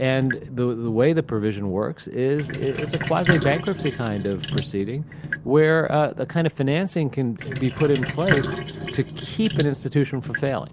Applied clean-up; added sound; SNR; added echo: none; Sink (filling or washing); 7 dB; none.